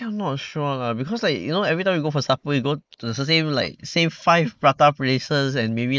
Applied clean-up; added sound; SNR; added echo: neural mask model Resemble Enhance denoiser.